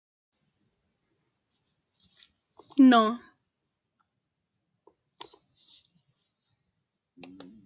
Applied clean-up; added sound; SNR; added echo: none; none; none; none.